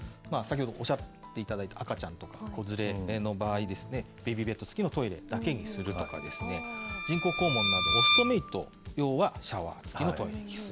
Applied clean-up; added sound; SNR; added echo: none; Bowed string instrument; -2 dB; none.